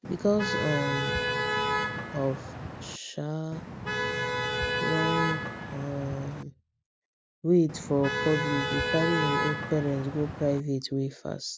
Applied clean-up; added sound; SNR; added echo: none; Motor vehicle (road); 1 dB; none.